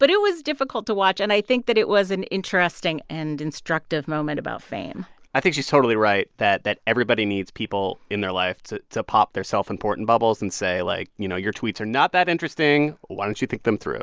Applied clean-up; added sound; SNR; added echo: none; none; none; none.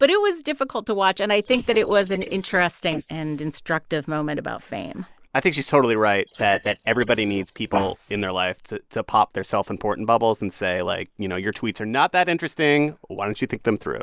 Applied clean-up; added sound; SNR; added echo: neural mask model Resemble Enhance denoiser.